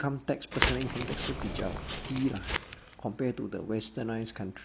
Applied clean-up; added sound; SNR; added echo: none; Crackle; 0 dB; none.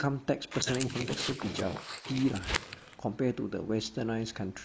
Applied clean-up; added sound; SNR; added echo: neural mask model Resemble Enhance denoiser.